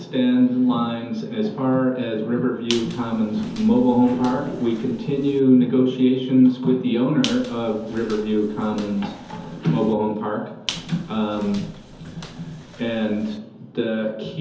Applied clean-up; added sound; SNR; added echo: none; Squeak; 16 dB; reverberation time 0.5 s.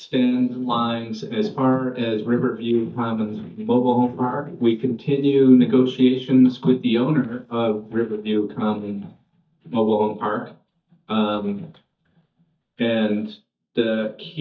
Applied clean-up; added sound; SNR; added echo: neural mask model DeepFilterNet 3.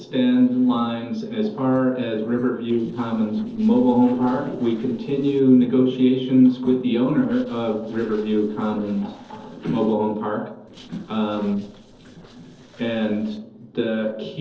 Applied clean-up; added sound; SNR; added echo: neural separator model SepFormer DNS4.